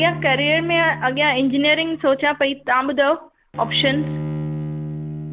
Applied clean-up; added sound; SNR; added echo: none; Bowed string instrument; 10 dB; none.